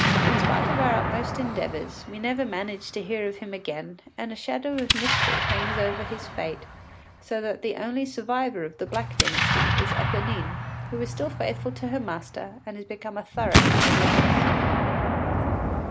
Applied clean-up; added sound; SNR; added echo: none; Explosion; -4 dB; none.